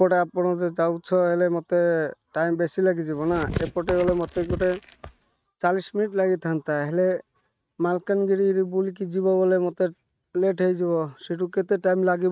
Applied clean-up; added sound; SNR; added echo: neural mask model RNNoise.